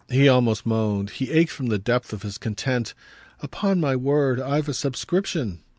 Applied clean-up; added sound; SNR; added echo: none; none; none; none.